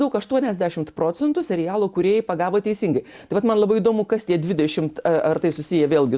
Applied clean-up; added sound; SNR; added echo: none; none; none; none.